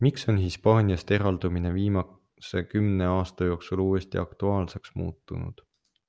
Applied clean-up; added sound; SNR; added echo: none; none; none; none.